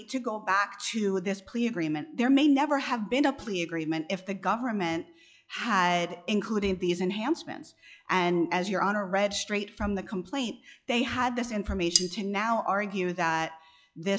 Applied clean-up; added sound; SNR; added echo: classical method log-MMSE.